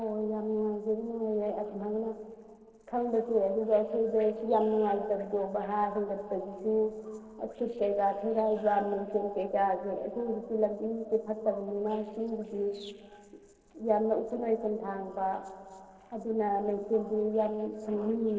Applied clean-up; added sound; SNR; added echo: neural separator model SepFormer DNS4.